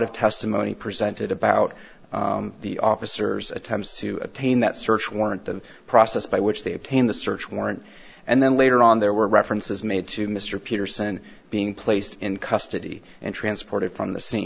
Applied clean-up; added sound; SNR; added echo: none; none; none; none.